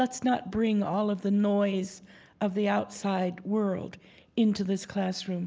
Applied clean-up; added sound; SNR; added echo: none; none; none; none.